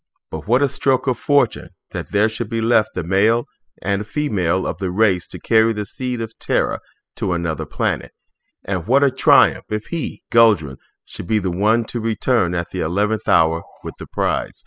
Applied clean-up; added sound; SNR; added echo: classical method spectral subtraction.